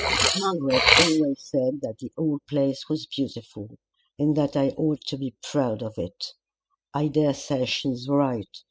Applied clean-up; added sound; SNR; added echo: classical method spectral subtraction.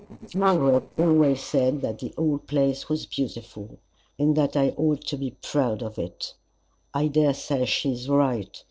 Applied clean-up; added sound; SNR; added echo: neural separator model SepFormer DNS4.